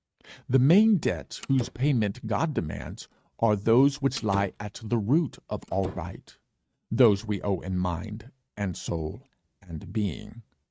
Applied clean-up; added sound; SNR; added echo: neural mask model RNNoise.